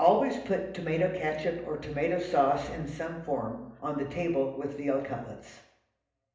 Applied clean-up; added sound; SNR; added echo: none; none; none; reverberation time 0.8 s.